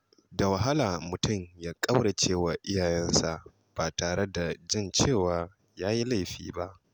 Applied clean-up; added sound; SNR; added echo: none; none; none; none.